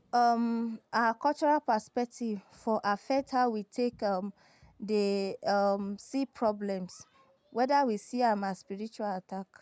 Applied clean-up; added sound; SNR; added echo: none; none; none; none.